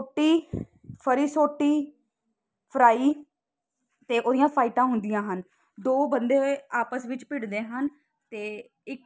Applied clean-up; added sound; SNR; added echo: none; none; none; none.